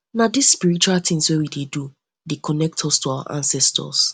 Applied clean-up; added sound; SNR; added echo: none; none; none; none.